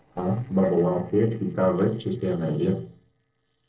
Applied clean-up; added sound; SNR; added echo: neural separator model SepFormer DNS4.